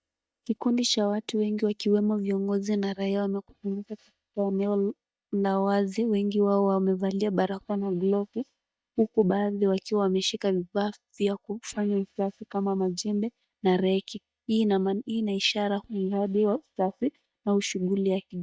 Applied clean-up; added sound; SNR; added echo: neural mask model DeepFilterNet 3.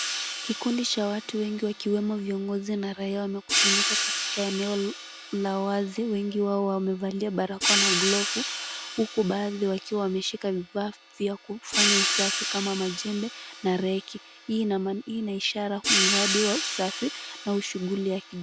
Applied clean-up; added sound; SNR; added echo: none; Hi-hat; 2 dB; none.